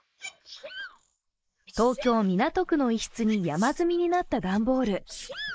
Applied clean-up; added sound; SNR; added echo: neural mask model Resemble Enhance denoiser.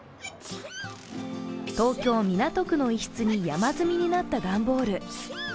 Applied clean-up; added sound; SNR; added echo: none; Sneeze; 16 dB; none.